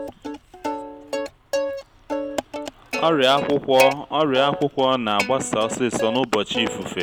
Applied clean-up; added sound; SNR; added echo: none; Plucked string instrument; 7 dB; none.